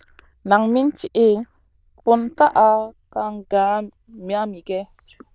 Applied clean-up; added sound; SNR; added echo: neural diffusion model UNIVERSE++.